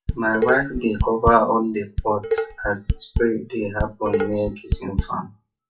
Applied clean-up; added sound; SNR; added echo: classical method WPE with log-MMSE.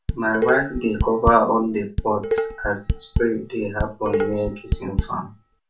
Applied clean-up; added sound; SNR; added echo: none; Dishes, pots, and pans; 4 dB; reverberation time 0.3 s.